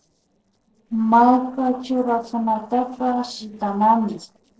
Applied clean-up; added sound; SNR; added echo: neural separator model SepFormer DNS4.